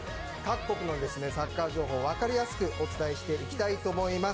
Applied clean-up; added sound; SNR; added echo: none; none; none; none.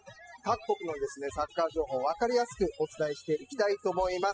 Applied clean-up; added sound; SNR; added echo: classical method spectral subtraction.